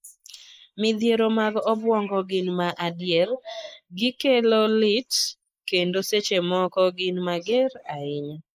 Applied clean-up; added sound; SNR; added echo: neural mask model Resemble Enhance denoiser.